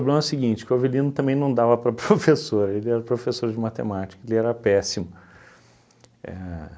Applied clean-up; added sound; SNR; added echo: none; none; none; none.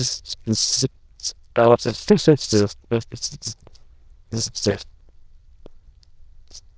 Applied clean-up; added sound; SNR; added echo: neural diffusion model UNIVERSE++.